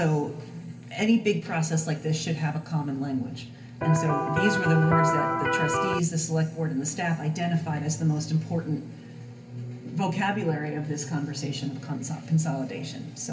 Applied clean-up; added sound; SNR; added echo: none; Electric guitar; -2 dB; reverberation time 2.0 s.